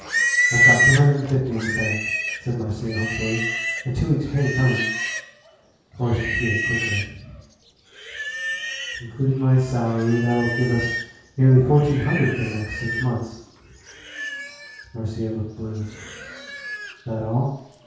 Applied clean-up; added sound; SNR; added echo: none; Livestock, farm animals, working animals; 4 dB; reverberation time 0.6 s.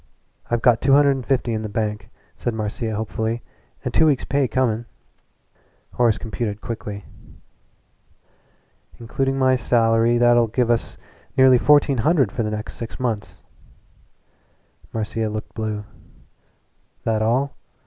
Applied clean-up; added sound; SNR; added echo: none; none; none; none.